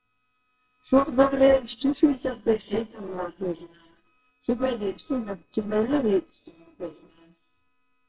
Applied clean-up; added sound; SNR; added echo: neural separator model SepFormer WHAMR!.